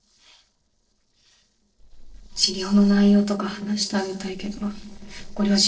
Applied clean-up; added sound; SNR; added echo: neural separator model SepFormer DNS4.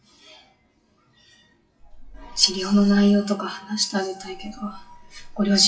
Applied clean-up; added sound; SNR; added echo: classical method WPE with log-MMSE.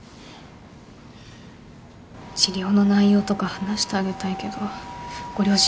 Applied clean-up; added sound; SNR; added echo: none; none; none; none.